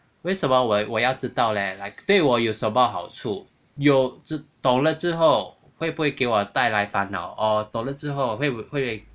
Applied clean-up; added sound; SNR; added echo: none; none; none; none.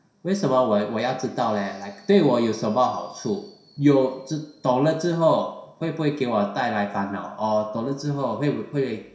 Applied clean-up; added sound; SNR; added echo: none; none; none; reverberation time 0.7 s.